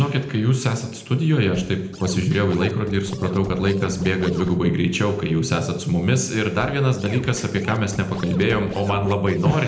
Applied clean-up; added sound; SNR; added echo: neural separator model SepFormer DNS4.